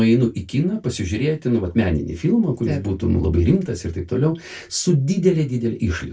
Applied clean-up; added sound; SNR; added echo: none; none; none; reverberation time 0.2 s.